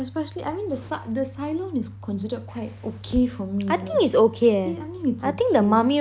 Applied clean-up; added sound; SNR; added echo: none; none; none; none.